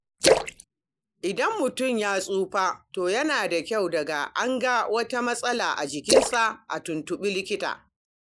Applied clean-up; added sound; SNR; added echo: neural mask model Resemble Enhance denoiser.